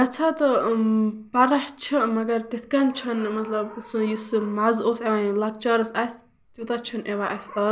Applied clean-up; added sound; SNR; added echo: none; none; none; none.